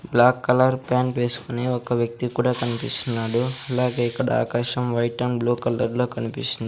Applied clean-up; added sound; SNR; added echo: none; Hiss; 10 dB; none.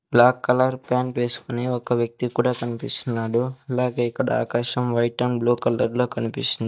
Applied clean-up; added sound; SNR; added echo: neural mask model DeepFilterNet 3.